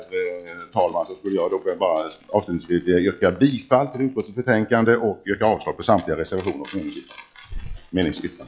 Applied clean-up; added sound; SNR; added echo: classical method log-MMSE.